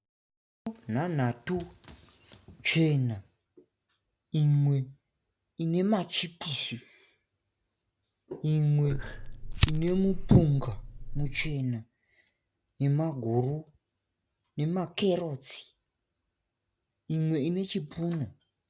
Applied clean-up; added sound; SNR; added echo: none; Fire; 1 dB; none.